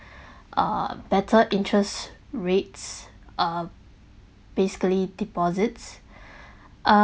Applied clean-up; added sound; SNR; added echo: none; none; none; none.